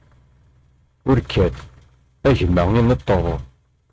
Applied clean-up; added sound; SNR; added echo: neural mask model RNNoise.